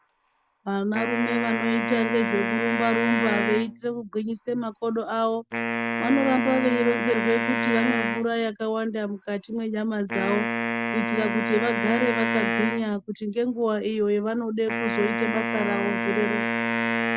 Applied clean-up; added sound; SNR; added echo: none; Wind instrument, woodwind instrument; 1 dB; none.